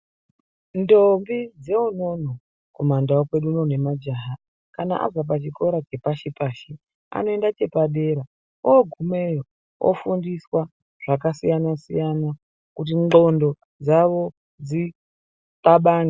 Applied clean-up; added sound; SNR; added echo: none; none; none; none.